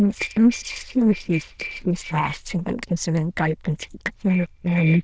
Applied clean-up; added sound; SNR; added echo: neural diffusion model UNIVERSE++.